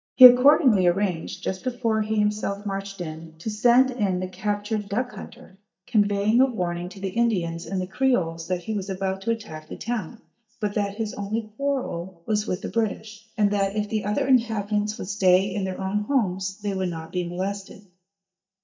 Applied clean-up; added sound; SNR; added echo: neural mask model DeepFilterNet 3.